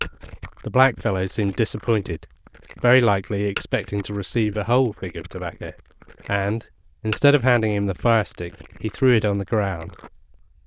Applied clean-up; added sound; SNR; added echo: neural diffusion model UNIVERSE++.